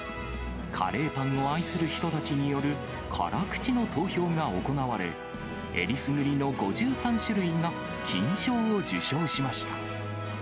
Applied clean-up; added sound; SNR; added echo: none; none; none; none.